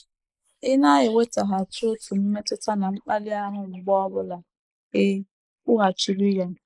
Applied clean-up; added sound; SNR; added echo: neural mask model Resemble Enhance denoiser.